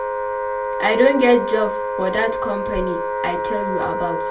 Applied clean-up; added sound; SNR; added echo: none; Wind instrument, woodwind instrument; 2 dB; reverberation time 0.2 s.